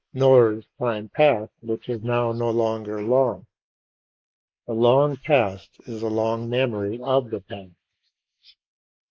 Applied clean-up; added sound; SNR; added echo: neural mask model Resemble Enhance denoiser.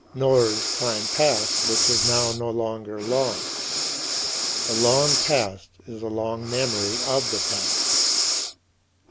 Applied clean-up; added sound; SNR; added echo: none; Breathing; -1 dB; none.